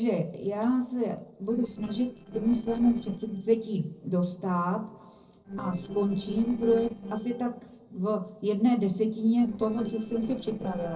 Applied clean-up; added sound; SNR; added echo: neural separator model SepFormer DNS4.